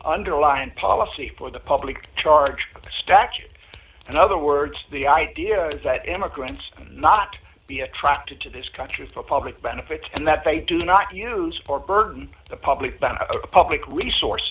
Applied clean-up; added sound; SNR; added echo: none; none; none; none.